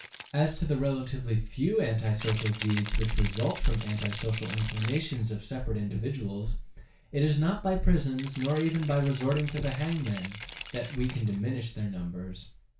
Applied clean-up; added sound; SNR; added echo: none; Rattle (instrument); 14 dB; reverberation time 0.3 s.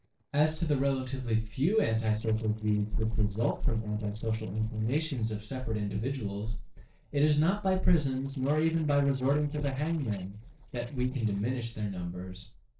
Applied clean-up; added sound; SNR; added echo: neural separator model SepFormer DNS4.